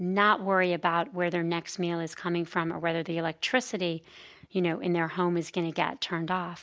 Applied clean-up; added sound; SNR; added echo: none; none; none; none.